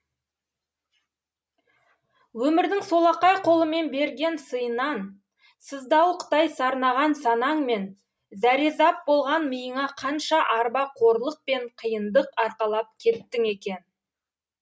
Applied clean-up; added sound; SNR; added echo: none; none; none; none.